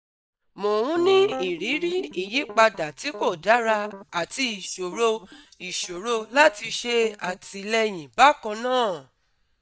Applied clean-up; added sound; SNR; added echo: neural mask model DeepFilterNet 3.